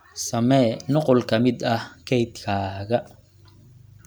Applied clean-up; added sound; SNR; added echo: none; none; none; none.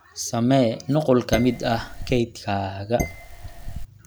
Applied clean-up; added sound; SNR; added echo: none; Dishes, pots, and pans; 7 dB; none.